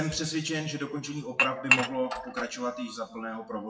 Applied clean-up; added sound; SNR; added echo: classical method WPE with log-MMSE.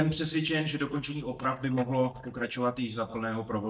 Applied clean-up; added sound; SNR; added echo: neural mask model DeepFilterNet 3.